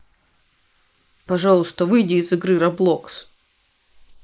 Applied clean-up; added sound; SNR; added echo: neural mask model Resemble Enhance denoiser.